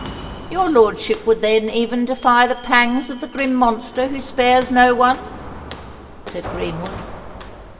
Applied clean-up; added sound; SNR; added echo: none; Walk, footsteps; 16 dB; reverberation time 1.3 s.